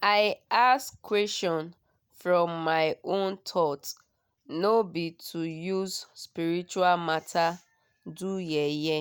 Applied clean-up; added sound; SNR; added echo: none; none; none; none.